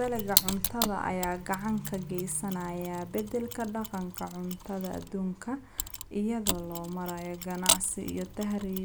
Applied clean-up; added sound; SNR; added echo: none; Mechanisms; 2 dB; none.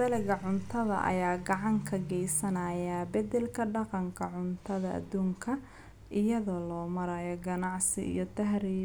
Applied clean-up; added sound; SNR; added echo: none; none; none; none.